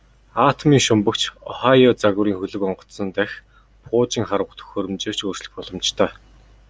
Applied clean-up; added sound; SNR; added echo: none; none; none; none.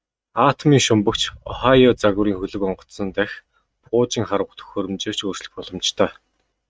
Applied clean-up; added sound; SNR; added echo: neural mask model RNNoise.